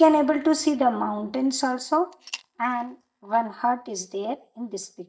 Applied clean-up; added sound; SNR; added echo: neural mask model DeepFilterNet 3.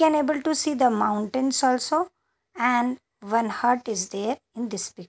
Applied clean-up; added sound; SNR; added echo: none; none; none; none.